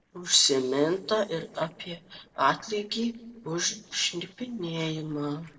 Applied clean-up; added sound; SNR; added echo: neural separator model SepFormer DNS4.